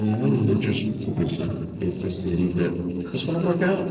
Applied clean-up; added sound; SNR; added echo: neural separator model SepFormer DNS4.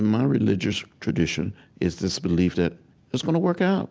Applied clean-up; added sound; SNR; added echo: none; none; none; none.